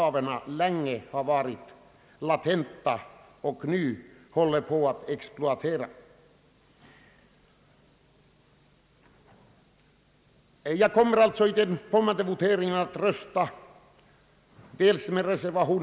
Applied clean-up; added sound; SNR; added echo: none; none; none; none.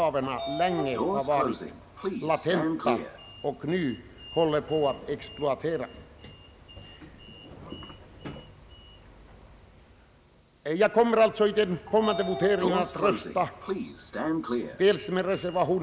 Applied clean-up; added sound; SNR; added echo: none; Sliding door; 7 dB; none.